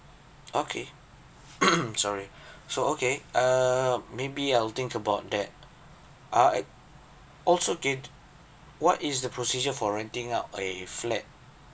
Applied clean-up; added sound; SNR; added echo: none; none; none; none.